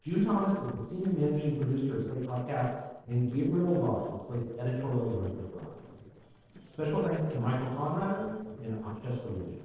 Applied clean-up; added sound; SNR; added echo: neural separator model SepFormer DNS4.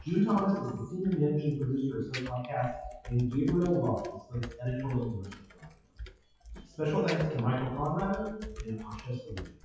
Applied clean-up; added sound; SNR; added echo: classical method WPE with log-MMSE.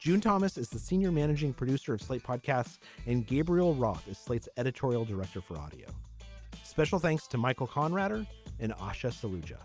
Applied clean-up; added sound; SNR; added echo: none; none; none; none.